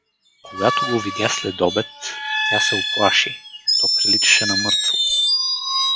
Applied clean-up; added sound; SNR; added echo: classical method log-MMSE.